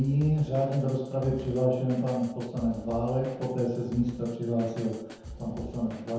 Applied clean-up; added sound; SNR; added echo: none; Drum kit; 17 dB; reverberation time 0.9 s.